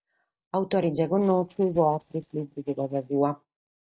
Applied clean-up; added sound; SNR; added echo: neural mask model DeepFilterNet 3.